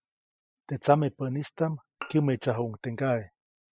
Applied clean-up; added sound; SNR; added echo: classical method spectral subtraction.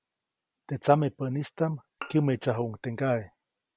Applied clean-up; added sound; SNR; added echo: none; Bowed string instrument; 18 dB; none.